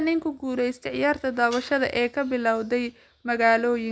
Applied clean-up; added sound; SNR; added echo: none; none; none; none.